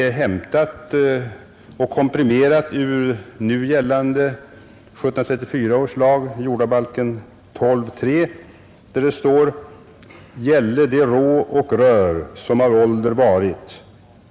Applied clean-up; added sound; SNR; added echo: none; none; none; none.